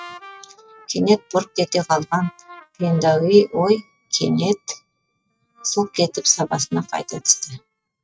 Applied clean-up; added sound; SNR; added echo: neural mask model RNNoise.